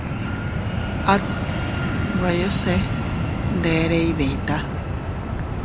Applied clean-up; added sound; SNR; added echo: none; Fixed-wing aircraft, airplane; 0 dB; none.